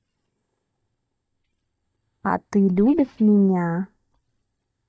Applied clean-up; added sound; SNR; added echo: neural mask model DeepFilterNet 3.